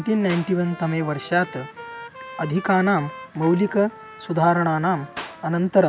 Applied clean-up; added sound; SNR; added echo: none; Trumpet + Clapping; 17 dB; none.